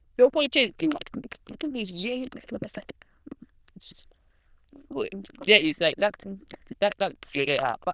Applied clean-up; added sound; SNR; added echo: neural diffusion model UNIVERSE++.